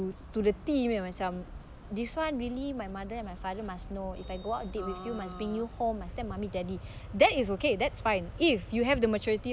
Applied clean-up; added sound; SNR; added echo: none; none; none; none.